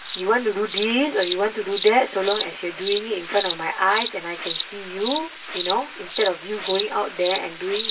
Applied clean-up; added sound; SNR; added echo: none; Cricket; 6 dB; reverberation time 0.1 s.